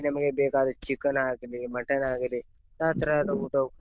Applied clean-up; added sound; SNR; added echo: neural diffusion model UNIVERSE++.